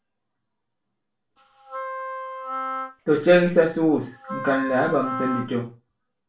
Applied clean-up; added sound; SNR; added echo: none; Wind instrument, woodwind instrument; 8 dB; reverberation time 0.3 s.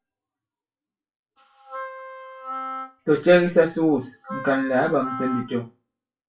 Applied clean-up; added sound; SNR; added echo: classical method WPE with log-MMSE.